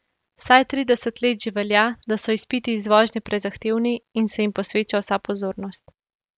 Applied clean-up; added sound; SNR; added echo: none; none; none; none.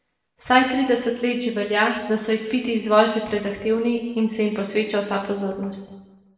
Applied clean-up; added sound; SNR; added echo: none; none; none; reverberation time 1.1 s.